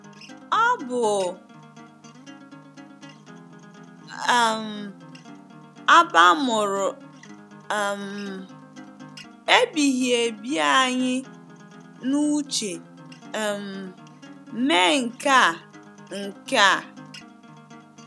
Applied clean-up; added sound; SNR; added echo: none; Acoustic guitar; 20 dB; none.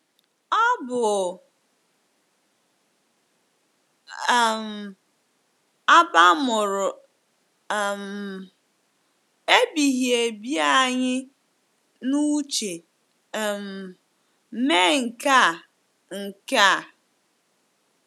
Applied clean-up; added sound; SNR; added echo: none; none; none; none.